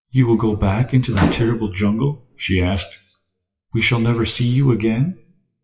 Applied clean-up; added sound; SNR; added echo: classical method WPE with log-MMSE.